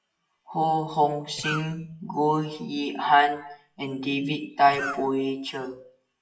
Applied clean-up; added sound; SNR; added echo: classical method WPE with log-MMSE.